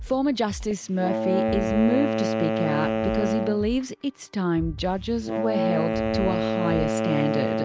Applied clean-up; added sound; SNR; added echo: none; Wind instrument, woodwind instrument; 0 dB; none.